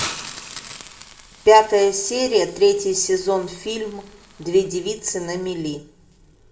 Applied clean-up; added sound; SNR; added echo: none; Hiss; 17 dB; reverberation time 0.4 s.